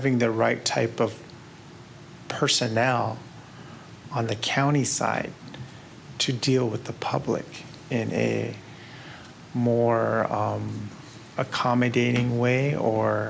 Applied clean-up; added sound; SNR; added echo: none; none; none; none.